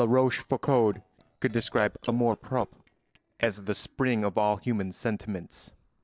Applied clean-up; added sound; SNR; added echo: neural separator model SepFormer DNS4.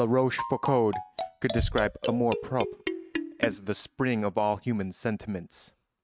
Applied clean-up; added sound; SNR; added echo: neural mask model RNNoise.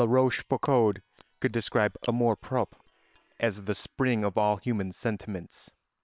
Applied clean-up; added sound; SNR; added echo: neural separator model SepFormer WHAM!.